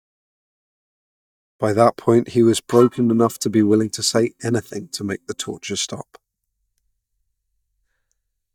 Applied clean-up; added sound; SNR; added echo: neural mask model DeepFilterNet 3.